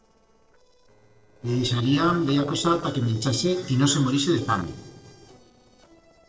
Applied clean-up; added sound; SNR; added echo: neural separator model SepFormer DNS4.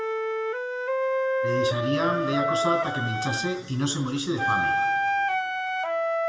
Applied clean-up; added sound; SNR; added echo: none; Wind instrument, woodwind instrument; -4 dB; reverberation time 2.1 s.